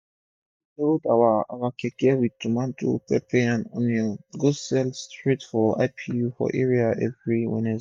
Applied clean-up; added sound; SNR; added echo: neural mask model DeepFilterNet 3.